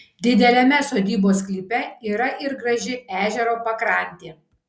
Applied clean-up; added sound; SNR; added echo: none; none; none; none.